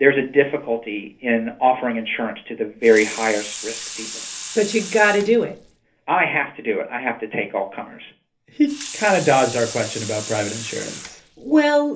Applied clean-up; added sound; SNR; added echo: none; Sink (filling or washing) / Water tap, faucet; 12 dB; reverberation time 0.3 s.